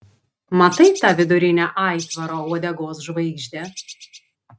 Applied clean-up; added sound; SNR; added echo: neural mask model RNNoise.